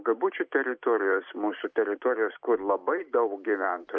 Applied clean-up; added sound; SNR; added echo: none; none; none; none.